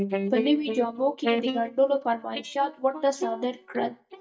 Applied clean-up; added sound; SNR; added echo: neural mask model DeepFilterNet 3.